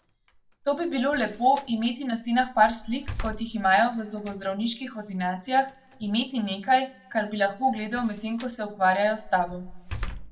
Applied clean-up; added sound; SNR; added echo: none; Slam; 15 dB; reverberation time 0.4 s.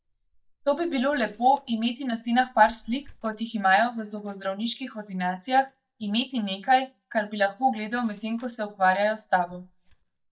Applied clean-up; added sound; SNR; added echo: neural mask model DeepFilterNet 3.